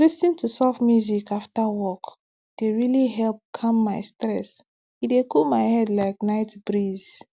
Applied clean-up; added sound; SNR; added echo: none; none; none; none.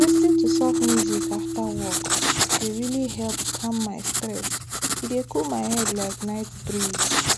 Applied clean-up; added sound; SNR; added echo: none; Keyboard (musical) + Writing; -5 dB; none.